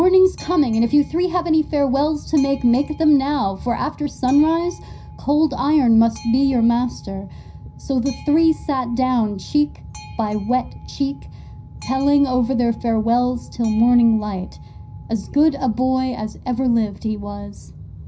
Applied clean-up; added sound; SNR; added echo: none; Boat, Water vehicle; 16 dB; reverberation time 0.4 s.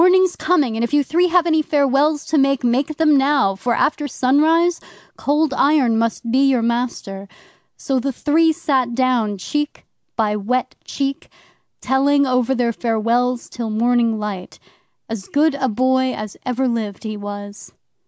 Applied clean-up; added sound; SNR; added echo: none; none; none; none.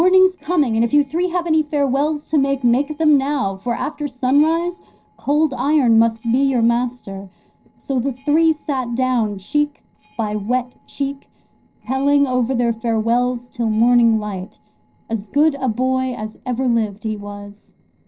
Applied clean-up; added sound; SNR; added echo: neural separator model SepFormer DNS4.